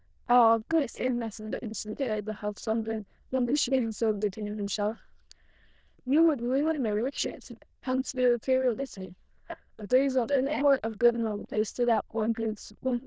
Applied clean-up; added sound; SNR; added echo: neural diffusion model UNIVERSE++.